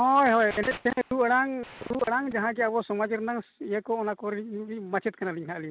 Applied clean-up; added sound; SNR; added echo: none; none; none; none.